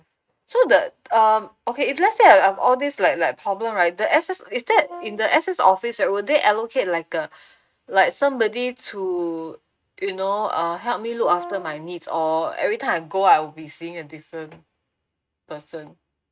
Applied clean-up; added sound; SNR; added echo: neural mask model RNNoise.